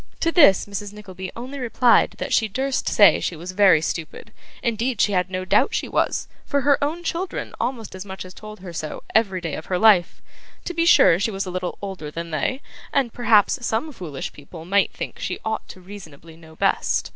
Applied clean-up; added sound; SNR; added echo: none; none; none; none.